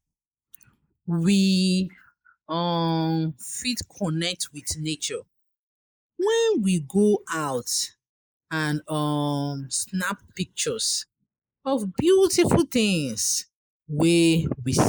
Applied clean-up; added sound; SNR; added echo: neural mask model Resemble Enhance denoiser.